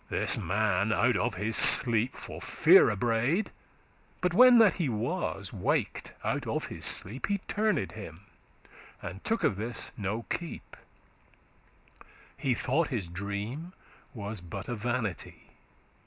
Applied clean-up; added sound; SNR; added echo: none; none; none; none.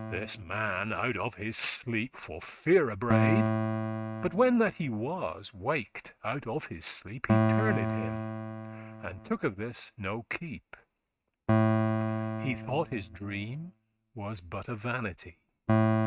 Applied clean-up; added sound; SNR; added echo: neural mask model RNNoise.